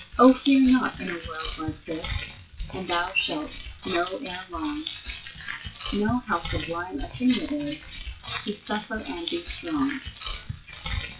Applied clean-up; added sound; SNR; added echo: classical method WPE with log-MMSE.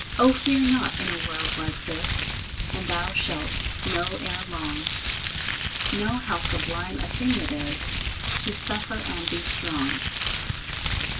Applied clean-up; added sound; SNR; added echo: none; Crumpling, crinkling; 0 dB; reverberation time 0.1 s.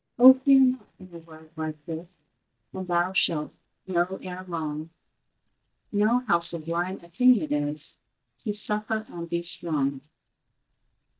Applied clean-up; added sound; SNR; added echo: neural mask model DeepFilterNet 3.